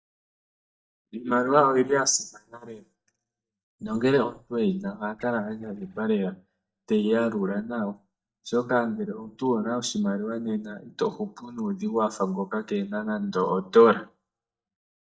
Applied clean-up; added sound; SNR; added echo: neural mask model DeepFilterNet 3.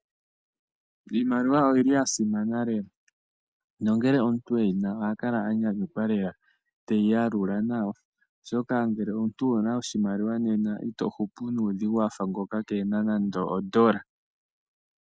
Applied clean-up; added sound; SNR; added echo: none; none; none; none.